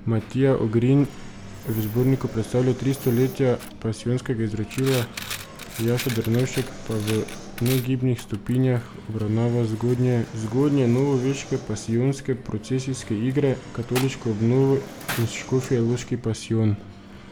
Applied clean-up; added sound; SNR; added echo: none; Fixed-wing aircraft, airplane + Coin (dropping); 14 dB; none.